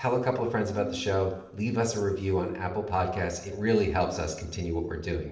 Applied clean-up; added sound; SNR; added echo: none; none; none; reverberation time 0.8 s.